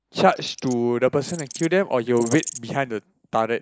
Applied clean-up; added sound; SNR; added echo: neural mask model Resemble Enhance denoiser.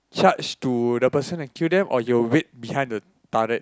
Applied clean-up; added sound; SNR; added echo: none; none; none; none.